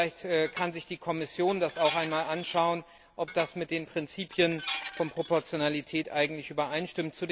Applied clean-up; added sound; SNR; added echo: none; Dishes, pots, and pans; 10 dB; none.